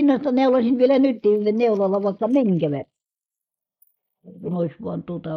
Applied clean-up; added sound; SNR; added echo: neural mask model Resemble Enhance denoiser.